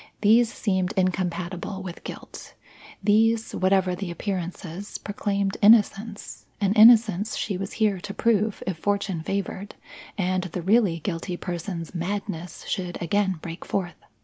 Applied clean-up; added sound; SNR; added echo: none; none; none; none.